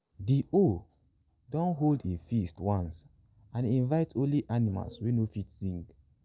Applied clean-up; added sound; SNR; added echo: none; none; none; none.